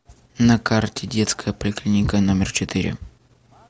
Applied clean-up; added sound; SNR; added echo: none; none; none; none.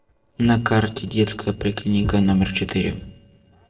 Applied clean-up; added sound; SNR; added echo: neural separator model SepFormer DNS4.